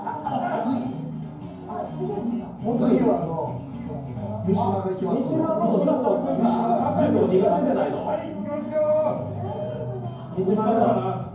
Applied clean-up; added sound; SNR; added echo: none; none; none; reverberation time 0.9 s.